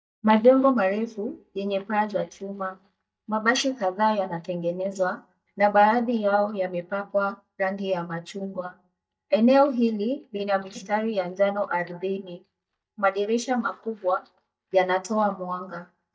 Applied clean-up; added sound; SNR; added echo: neural mask model DeepFilterNet 3.